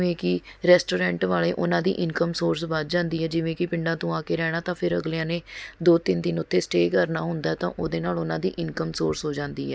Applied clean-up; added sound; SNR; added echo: none; none; none; none.